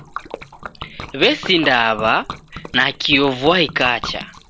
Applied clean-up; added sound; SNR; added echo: none; Liquid; 15 dB; none.